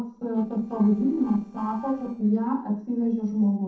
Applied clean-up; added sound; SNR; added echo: neural separator model SepFormer DNS4.